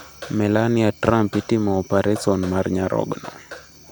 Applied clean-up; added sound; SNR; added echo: none; none; none; none.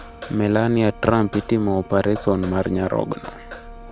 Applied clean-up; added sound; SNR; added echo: none; Brass instrument + Subway, metro, underground; 19 dB; none.